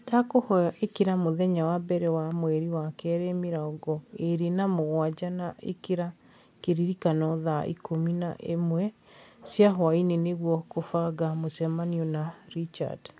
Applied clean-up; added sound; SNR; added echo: none; none; none; none.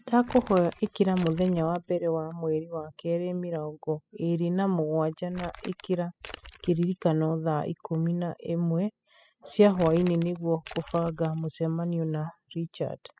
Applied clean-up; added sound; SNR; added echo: classical method spectral subtraction.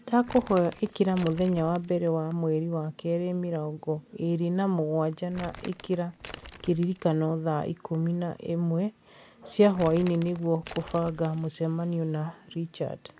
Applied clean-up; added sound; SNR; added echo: none; Crumpling, crinkling; 18 dB; none.